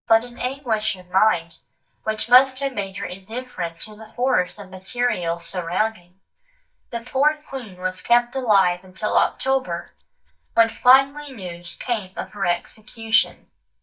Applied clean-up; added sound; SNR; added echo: neural mask model DeepFilterNet 3.